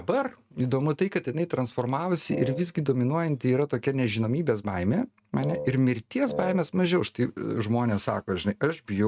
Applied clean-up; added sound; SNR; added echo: neural mask model RNNoise.